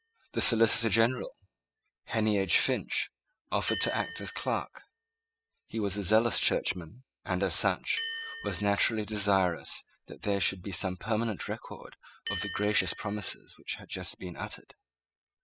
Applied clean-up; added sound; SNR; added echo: classical method spectral subtraction.